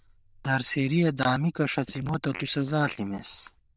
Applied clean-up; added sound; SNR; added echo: neural diffusion model UNIVERSE++.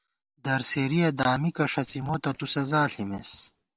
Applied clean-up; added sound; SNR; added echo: neural separator model SepFormer DNS4.